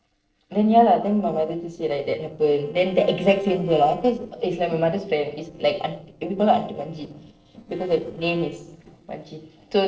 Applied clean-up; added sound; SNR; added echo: neural separator model SepFormer DNS4.